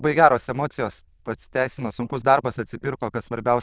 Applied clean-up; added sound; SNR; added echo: neural diffusion model UNIVERSE++.